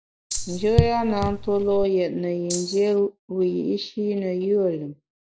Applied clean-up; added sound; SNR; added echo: none; Rattle (instrument) + Raindrop / Drip; 3 dB; none.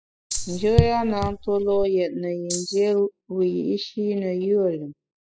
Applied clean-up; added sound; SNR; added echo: classical method spectral subtraction.